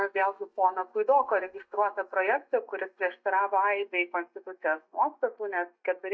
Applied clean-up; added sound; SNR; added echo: neural mask model DeepFilterNet 3.